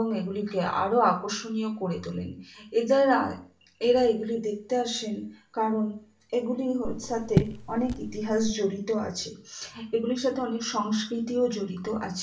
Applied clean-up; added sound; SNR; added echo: none; Raindrop / Drip; 3 dB; reverberation time 0.3 s.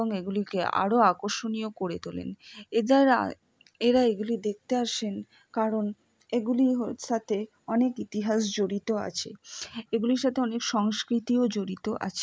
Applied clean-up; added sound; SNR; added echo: none; none; none; none.